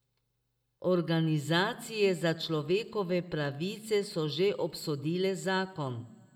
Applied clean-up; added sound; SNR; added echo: none; none; none; reverberation time 0.8 s.